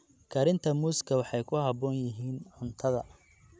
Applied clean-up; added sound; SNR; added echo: none; none; none; none.